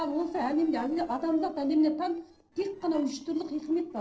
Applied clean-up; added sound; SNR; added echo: neural separator model SepFormer DNS4.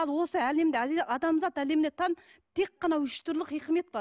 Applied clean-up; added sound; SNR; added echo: none; none; none; none.